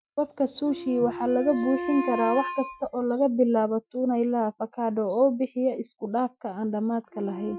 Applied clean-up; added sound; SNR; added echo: classical method Wiener filter.